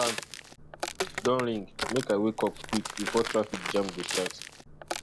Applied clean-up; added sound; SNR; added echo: none; Walk, footsteps; 5 dB; none.